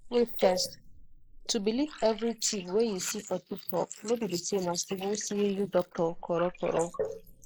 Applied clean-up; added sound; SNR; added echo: neural mask model Resemble Enhance denoiser.